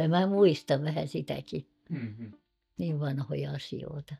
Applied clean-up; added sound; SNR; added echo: neural mask model DeepFilterNet 3.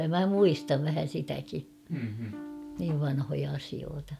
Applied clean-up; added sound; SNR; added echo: none; Electric guitar / Strum; 16 dB; none.